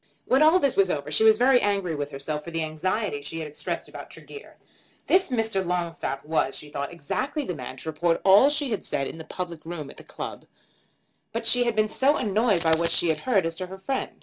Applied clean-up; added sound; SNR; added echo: none; Coin (dropping); 7 dB; none.